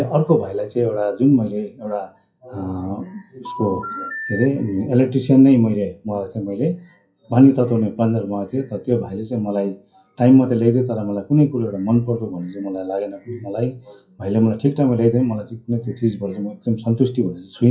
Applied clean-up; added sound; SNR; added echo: classical method WPE with log-MMSE.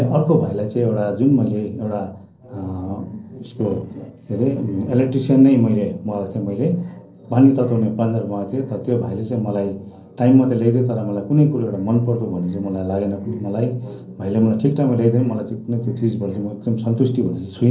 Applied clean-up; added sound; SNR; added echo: neural separator model SepFormer DNS4.